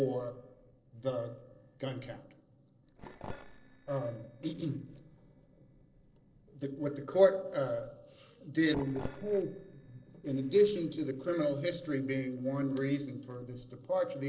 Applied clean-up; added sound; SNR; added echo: neural separator model SepFormer DNS4.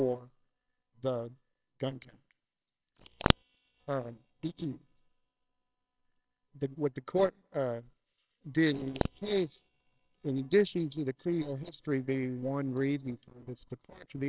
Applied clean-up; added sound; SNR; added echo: neural separator model SepFormer WHAMR!.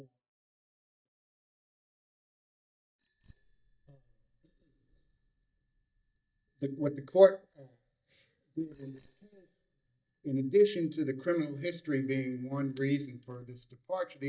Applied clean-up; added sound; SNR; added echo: neural mask model DeepFilterNet 3.